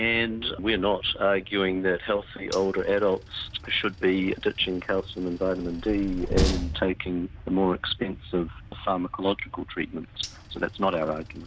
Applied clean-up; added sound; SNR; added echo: none; Train; 9 dB; none.